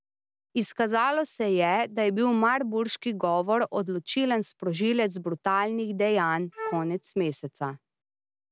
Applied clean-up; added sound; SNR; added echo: none; Wind instrument, woodwind instrument; 11 dB; none.